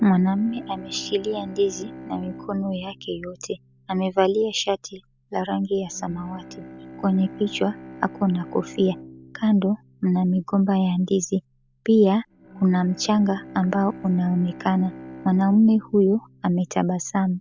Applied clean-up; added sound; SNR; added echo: none; Bowed string instrument; 19 dB; none.